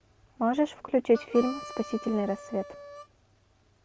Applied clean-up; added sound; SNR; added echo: none; Harmonica; 14 dB; none.